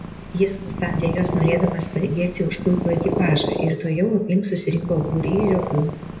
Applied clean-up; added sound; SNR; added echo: none; Purr; 6 dB; reverberation time 0.7 s.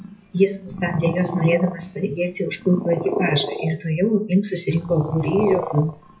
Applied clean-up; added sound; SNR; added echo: classical method WPE with log-MMSE.